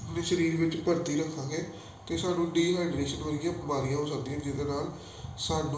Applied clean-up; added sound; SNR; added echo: none; none; none; reverberation time 0.9 s.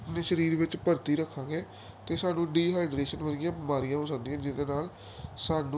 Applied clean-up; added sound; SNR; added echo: none; none; none; none.